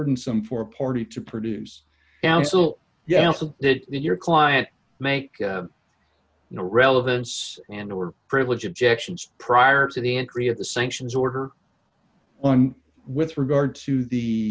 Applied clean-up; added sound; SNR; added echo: none; none; none; none.